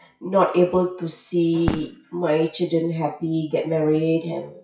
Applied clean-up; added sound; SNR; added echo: classical method WPE with log-MMSE.